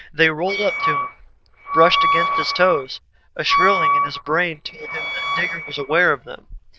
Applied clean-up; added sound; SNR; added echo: neural diffusion model UNIVERSE++.